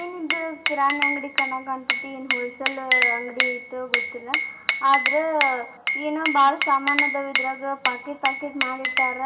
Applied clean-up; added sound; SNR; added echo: none; Glass; 0 dB; reverberation time 1.7 s.